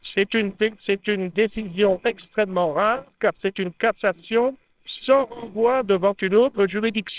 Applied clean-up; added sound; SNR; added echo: neural separator model SepFormer WHAMR!.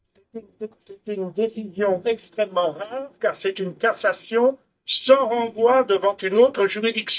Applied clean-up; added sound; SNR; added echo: neural mask model DeepFilterNet 3.